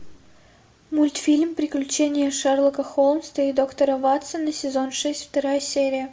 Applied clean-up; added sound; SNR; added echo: none; none; none; none.